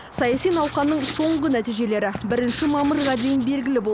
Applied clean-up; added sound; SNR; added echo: none; Writing; 9 dB; none.